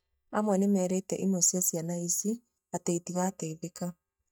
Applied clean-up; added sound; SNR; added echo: neural mask model DeepFilterNet 3.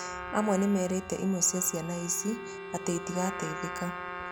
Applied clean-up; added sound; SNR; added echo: none; Bowed string instrument + Trumpet; 8 dB; none.